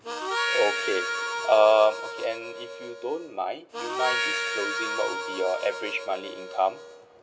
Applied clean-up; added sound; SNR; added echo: none; Harmonica; 4 dB; none.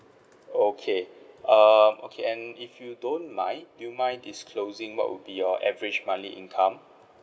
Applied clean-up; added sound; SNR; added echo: none; none; none; none.